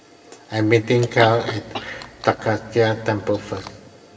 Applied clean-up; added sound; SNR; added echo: none; Chewing, mastication / Cough; 14 dB; reverberation time 2.0 s.